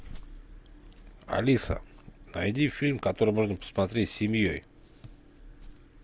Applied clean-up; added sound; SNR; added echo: none; none; none; none.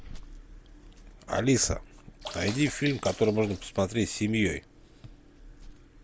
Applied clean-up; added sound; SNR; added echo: none; Sink (filling or washing) / Water / Splash, splatter; 14 dB; none.